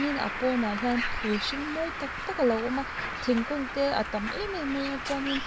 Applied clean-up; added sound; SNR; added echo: none; Bird; 5 dB; none.